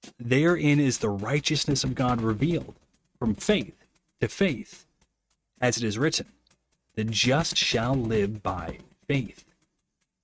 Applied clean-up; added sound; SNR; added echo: neural mask model RNNoise.